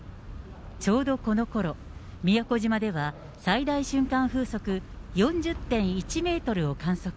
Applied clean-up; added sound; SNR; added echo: none; none; none; none.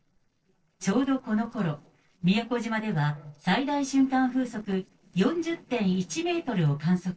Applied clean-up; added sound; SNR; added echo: neural separator model SepFormer DNS4.